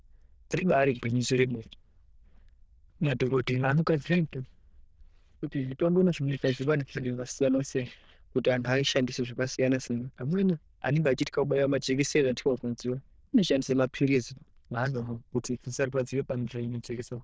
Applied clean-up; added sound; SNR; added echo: neural diffusion model UNIVERSE++.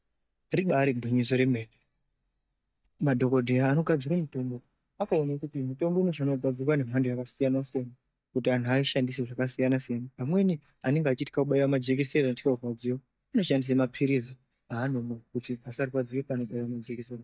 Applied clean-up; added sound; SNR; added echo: neural mask model DeepFilterNet 3.